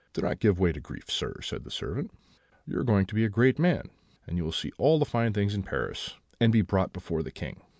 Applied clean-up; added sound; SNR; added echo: none; none; none; none.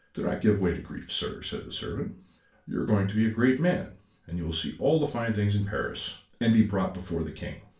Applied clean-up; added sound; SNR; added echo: none; none; none; reverberation time 0.3 s.